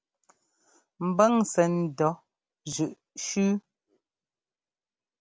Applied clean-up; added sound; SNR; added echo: none; none; none; none.